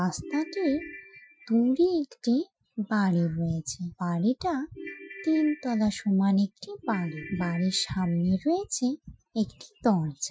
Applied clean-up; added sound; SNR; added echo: classical method Wiener filter.